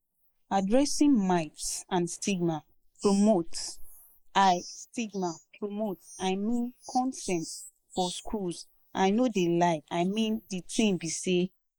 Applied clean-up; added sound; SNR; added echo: neural mask model Resemble Enhance denoiser.